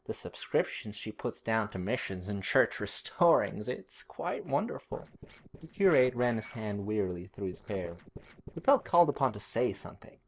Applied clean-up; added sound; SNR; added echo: neural separator model SepFormer DNS4.